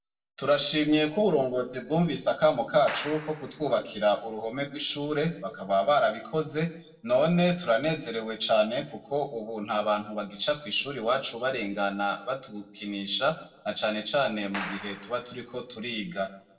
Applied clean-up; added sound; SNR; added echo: none; Clapping; 13 dB; reverberation time 0.6 s.